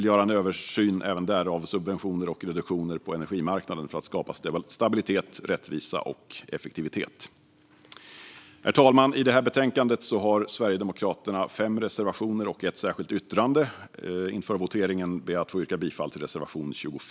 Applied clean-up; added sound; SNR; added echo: none; none; none; none.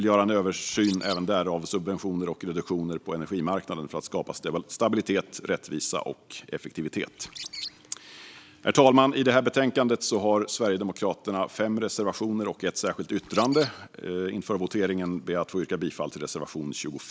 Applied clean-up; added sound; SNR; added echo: none; Bird; 13 dB; none.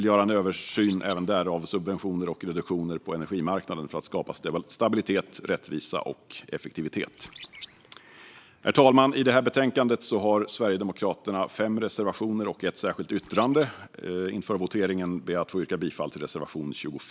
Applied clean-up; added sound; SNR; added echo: neural mask model Resemble Enhance denoiser.